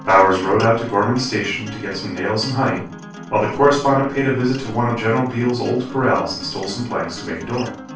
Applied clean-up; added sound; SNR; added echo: none; Acoustic guitar; 15 dB; reverberation time 0.3 s.